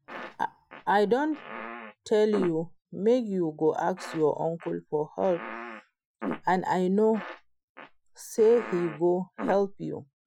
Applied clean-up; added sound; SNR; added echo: classical method Wiener filter.